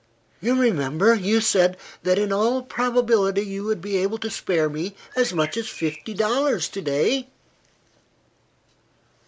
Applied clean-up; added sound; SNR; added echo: none; Bird; 18 dB; none.